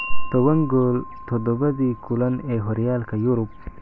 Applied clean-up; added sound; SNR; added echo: none; Wind chime; 19 dB; none.